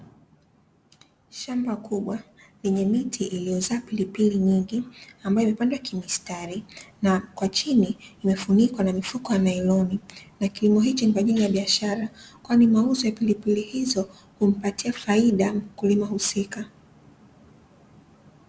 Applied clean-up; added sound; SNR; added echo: none; none; none; none.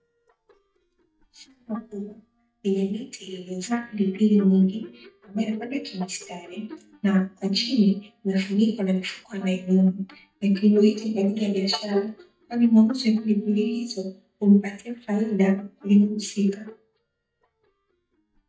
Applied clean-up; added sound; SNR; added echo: neural mask model DeepFilterNet 3.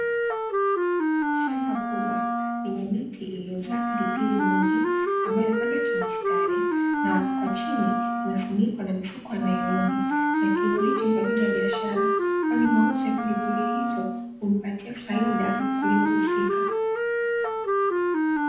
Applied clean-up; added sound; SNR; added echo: none; Wind instrument, woodwind instrument; -4 dB; reverberation time 0.8 s.